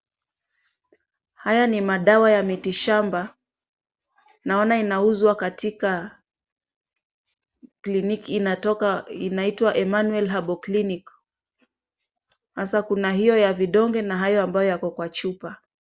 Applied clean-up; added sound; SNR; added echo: none; none; none; none.